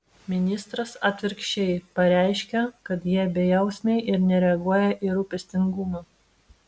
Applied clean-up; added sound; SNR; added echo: none; none; none; none.